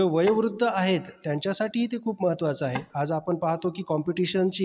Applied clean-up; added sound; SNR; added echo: none; Tap / Wood; 14 dB; none.